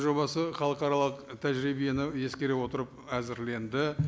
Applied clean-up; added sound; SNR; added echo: none; none; none; none.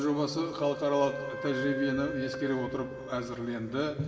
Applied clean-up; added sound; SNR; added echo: none; Wind instrument, woodwind instrument; 9 dB; reverberation time 2.2 s.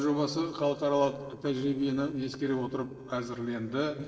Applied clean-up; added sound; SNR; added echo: neural separator model SepFormer DNS4.